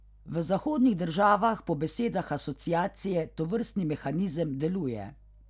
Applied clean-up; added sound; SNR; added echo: none; none; none; none.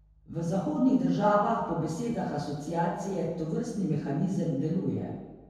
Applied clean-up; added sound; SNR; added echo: none; none; none; reverberation time 1.2 s.